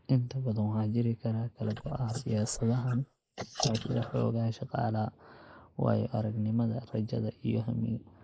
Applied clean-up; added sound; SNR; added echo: neural mask model Resemble Enhance denoiser.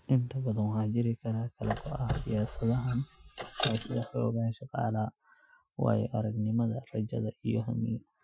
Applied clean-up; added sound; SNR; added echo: classical method Wiener filter.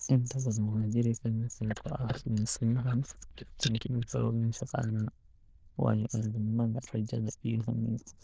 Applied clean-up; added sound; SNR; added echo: neural diffusion model UNIVERSE++.